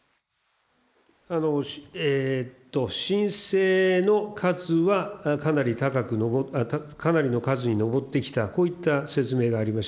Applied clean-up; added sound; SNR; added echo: neural mask model Resemble Enhance denoiser.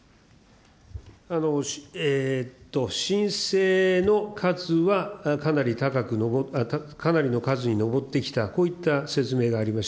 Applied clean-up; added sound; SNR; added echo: none; none; none; none.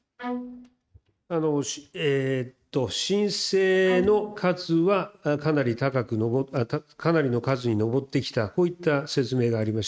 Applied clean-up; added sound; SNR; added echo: neural mask model RNNoise.